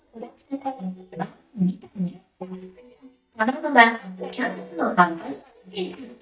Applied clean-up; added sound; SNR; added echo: neural mask model DeepFilterNet 3.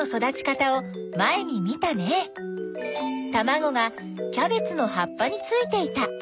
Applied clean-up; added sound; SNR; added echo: none; none; none; none.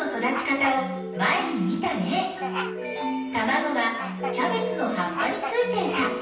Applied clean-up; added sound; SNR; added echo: none; Bird vocalization, bird call, bird song; 11 dB; reverberation time 0.9 s.